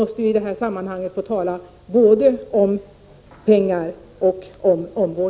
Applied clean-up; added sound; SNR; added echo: none; none; none; none.